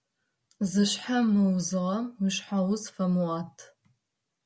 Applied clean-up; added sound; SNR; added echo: none; none; none; none.